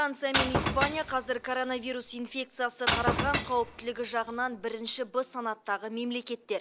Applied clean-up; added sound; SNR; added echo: none; Shatter / Crushing; 2 dB; none.